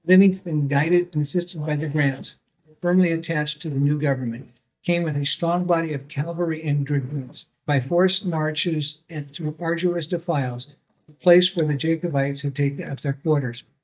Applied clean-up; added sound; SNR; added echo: neural mask model DeepFilterNet 3.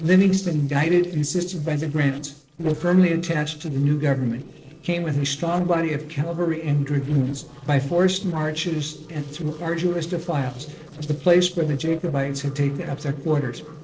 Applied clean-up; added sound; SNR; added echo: neural separator model SepFormer DNS4.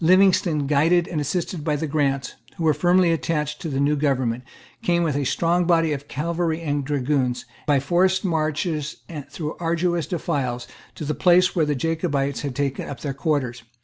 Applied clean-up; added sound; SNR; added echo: none; none; none; none.